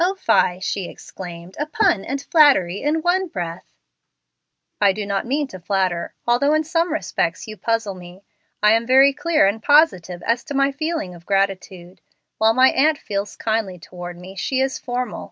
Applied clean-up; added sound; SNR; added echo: none; none; none; none.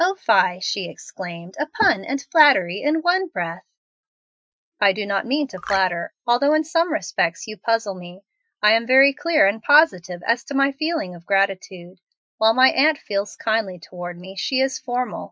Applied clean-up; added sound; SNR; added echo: classical method Wiener filter.